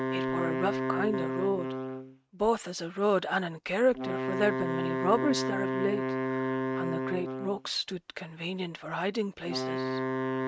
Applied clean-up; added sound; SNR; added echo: neural mask model RNNoise.